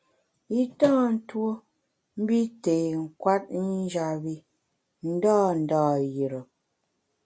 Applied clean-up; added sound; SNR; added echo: none; none; none; none.